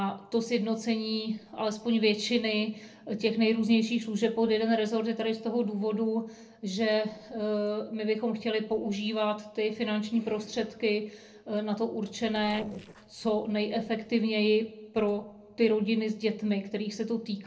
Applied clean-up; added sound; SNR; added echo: neural separator model SepFormer DNS4.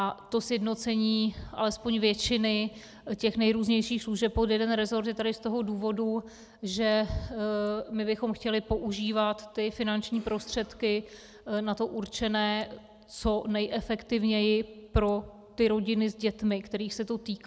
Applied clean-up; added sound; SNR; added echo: none; none; none; none.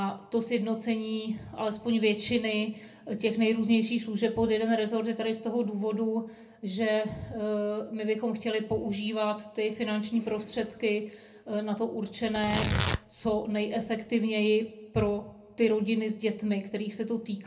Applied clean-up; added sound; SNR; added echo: none; Tearing; 3 dB; reverberation time 0.3 s.